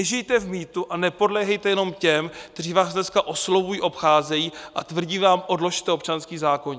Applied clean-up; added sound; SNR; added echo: none; none; none; none.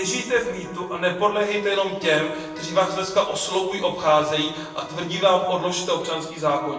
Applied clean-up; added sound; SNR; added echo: none; Electric guitar; 16 dB; reverberation time 0.8 s.